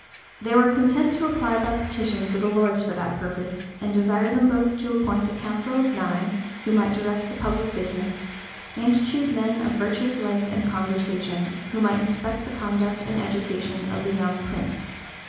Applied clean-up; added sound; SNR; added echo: none; Frying (food); 17 dB; reverberation time 1.0 s.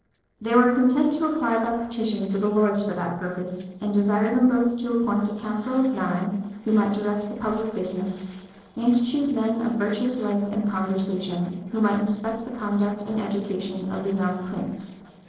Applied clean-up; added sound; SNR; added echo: neural separator model SepFormer DNS4.